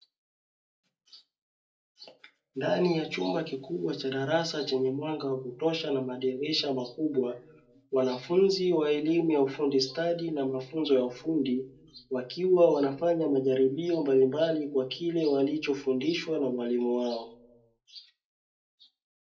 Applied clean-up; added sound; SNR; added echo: none; none; none; reverberation time 0.2 s.